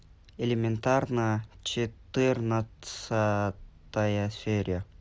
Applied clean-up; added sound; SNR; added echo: none; none; none; none.